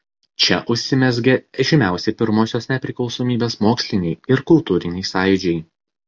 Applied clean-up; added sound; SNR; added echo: none; none; none; none.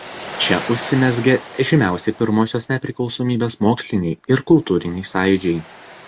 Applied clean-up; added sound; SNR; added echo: none; Waves, surf; 16 dB; none.